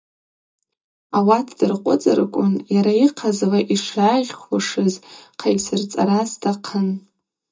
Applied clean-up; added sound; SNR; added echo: neural mask model DeepFilterNet 3.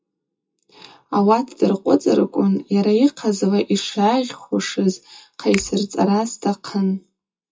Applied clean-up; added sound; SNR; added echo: classical method WPE with log-MMSE.